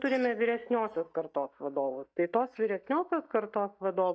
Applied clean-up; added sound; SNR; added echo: neural mask model DeepFilterNet 3.